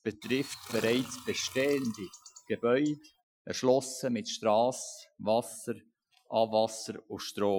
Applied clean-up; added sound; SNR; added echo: classical method Wiener filter.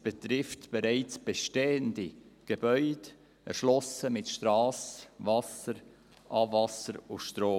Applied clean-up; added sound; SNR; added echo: none; none; none; none.